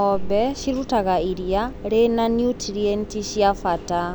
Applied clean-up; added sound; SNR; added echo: none; none; none; none.